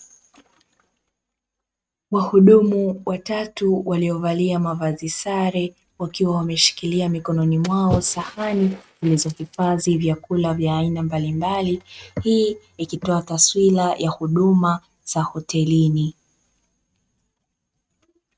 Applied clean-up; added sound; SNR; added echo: neural mask model RNNoise.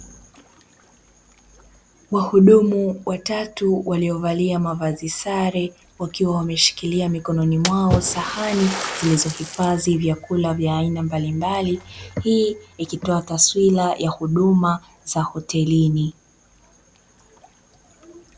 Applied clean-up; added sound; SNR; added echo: none; Splash, splatter; 15 dB; none.